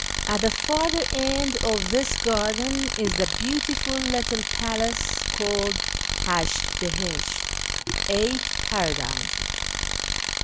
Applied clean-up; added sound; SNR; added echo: none; Tools; -1 dB; none.